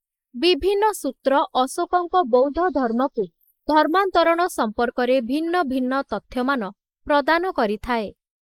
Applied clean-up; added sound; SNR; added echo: neural mask model Resemble Enhance denoiser.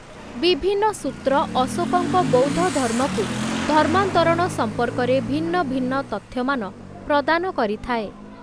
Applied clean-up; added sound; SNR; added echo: none; Motorcycle / Accelerating, revving, vroom; 7 dB; none.